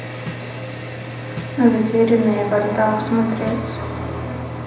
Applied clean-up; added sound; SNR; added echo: none; Snare drum; 19 dB; reverberation time 0.9 s.